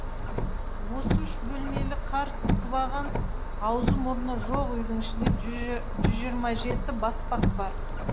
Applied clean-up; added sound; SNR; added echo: none; Car; -5 dB; none.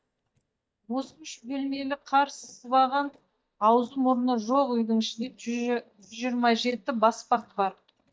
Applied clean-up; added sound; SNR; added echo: neural mask model DeepFilterNet 3.